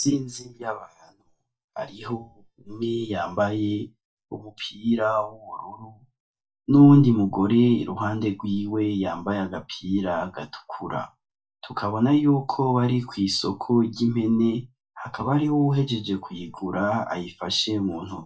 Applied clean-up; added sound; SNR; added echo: neural mask model DeepFilterNet 3.